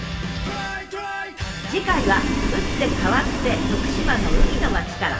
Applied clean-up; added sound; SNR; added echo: none; Boiling; -3 dB; reverberation time 2.3 s.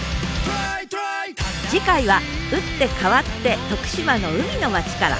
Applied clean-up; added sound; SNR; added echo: none; none; none; none.